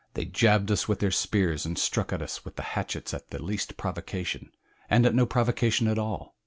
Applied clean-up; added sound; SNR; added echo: none; none; none; none.